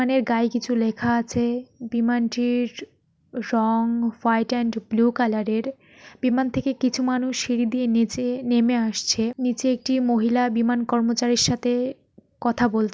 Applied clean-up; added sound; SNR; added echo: none; none; none; none.